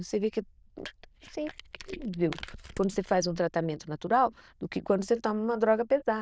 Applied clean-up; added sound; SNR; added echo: neural diffusion model UNIVERSE++.